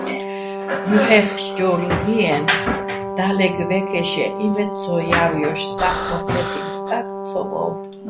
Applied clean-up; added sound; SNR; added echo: none; Breathing + Brass instrument; 6 dB; none.